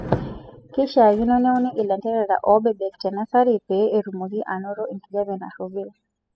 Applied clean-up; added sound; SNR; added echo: classical method spectral subtraction.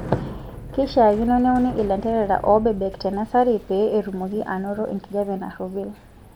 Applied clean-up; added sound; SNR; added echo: none; Bicycle; 15 dB; none.